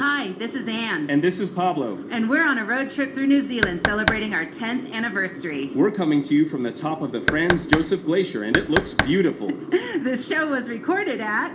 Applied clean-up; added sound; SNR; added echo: none; Knock; 3 dB; reverberation time 0.4 s.